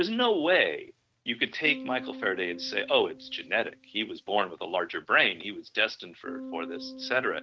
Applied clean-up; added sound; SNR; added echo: neural mask model RNNoise.